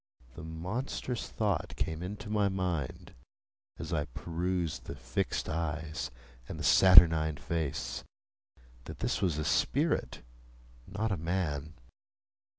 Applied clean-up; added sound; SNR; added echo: none; none; none; none.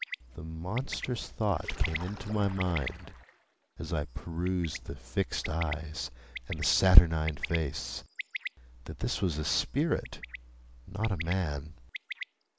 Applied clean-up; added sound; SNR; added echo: none; Bird + Splash, splatter; 14 dB; none.